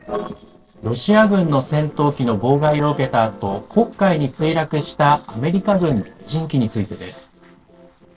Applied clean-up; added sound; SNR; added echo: neural separator model SepFormer DNS4.